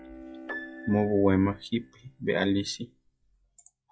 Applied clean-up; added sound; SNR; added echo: classical method log-MMSE.